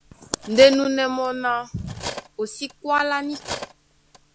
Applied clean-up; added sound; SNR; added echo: none; Cutlery, silverware; 15 dB; none.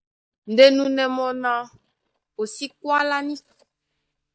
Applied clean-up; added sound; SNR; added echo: neural mask model DeepFilterNet 3.